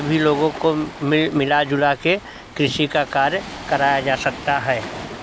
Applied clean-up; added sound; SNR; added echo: none; Waves, surf; 14 dB; none.